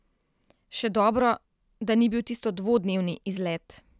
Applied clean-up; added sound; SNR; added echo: none; none; none; none.